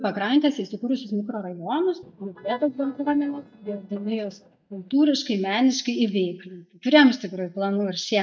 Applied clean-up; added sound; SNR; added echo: neural mask model DeepFilterNet 3.